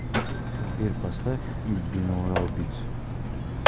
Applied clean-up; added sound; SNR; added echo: none; Mechanisms; -3 dB; none.